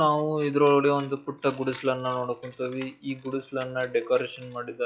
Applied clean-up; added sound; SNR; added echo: classical method log-MMSE.